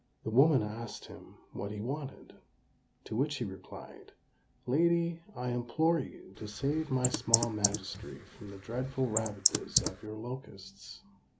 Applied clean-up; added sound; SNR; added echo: neural mask model Resemble Enhance denoiser.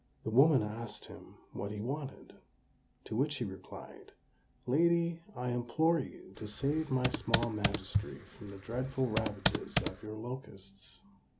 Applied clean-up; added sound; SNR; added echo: none; Computer keyboard; -2 dB; none.